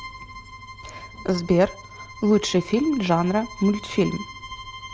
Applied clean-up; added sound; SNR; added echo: none; Bowed string instrument; 16 dB; none.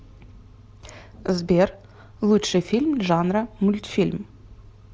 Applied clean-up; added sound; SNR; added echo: none; none; none; none.